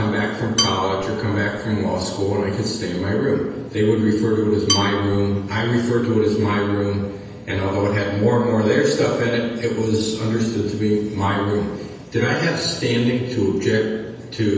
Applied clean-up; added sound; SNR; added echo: none; Dishes, pots, and pans / Glass / Bell; 7 dB; reverberation time 1.1 s.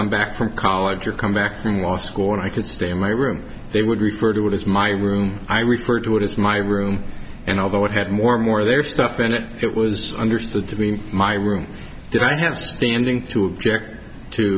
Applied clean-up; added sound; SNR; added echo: none; none; none; none.